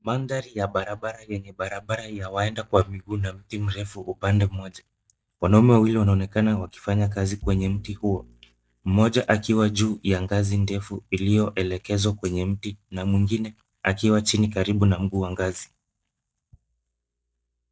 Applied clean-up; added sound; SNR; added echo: neural mask model DeepFilterNet 3.